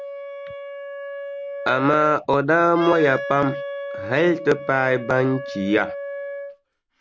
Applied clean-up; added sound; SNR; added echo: none; Wind instrument, woodwind instrument; 10 dB; none.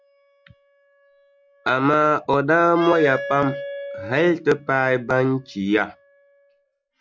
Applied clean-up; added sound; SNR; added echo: classical method log-MMSE.